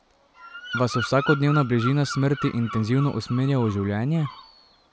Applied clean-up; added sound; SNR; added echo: none; Bird vocalization, bird call, bird song; 11 dB; none.